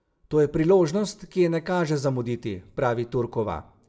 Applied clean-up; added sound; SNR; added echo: none; none; none; reverberation time 0.4 s.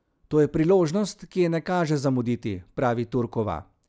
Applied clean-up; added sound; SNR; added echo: none; none; none; none.